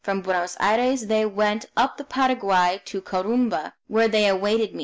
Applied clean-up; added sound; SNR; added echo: none; none; none; none.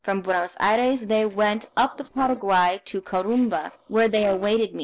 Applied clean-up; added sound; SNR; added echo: neural separator model SepFormer DNS4.